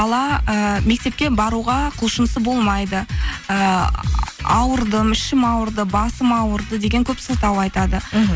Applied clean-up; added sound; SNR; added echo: none; none; none; none.